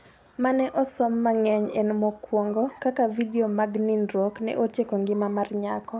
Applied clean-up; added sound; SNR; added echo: none; none; none; none.